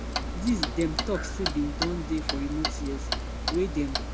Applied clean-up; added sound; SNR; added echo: none; Clock; 0 dB; none.